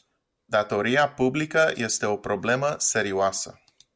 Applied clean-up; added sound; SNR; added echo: none; none; none; none.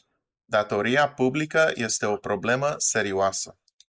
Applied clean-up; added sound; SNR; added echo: neural mask model Resemble Enhance denoiser.